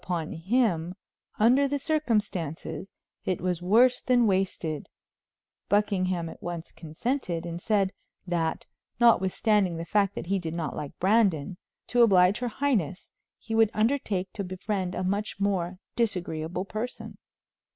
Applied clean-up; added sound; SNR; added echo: none; none; none; none.